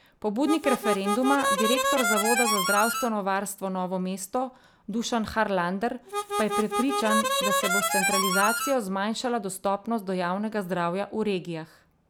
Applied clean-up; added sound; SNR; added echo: none; Harmonica; -1 dB; none.